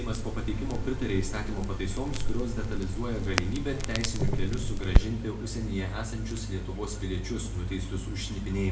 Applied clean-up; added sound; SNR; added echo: none; Crackle; -3 dB; reverberation time 0.6 s.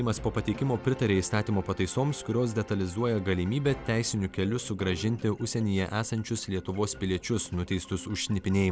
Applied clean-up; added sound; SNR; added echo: none; none; none; none.